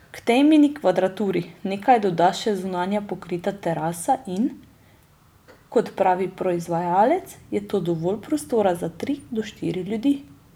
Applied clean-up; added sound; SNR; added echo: none; none; none; none.